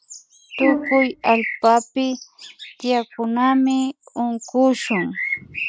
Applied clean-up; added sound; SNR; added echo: none; Bird + Brass instrument; 8 dB; none.